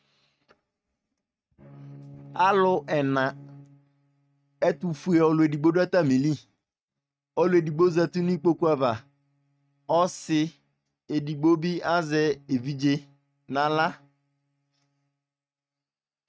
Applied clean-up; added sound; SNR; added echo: neural mask model RNNoise.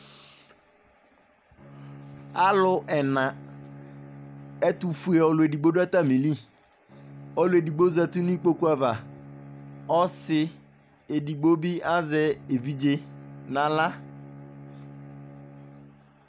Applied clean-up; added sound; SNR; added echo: none; Bowed string instrument; 19 dB; none.